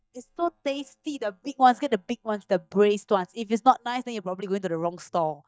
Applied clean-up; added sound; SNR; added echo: neural mask model DeepFilterNet 3.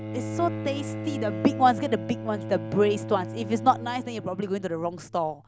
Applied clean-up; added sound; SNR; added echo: none; Bowed string instrument; 8 dB; none.